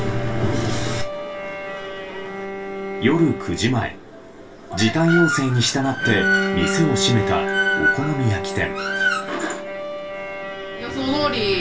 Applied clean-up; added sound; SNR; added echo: none; Bowed string instrument; 7 dB; reverberation time 0.2 s.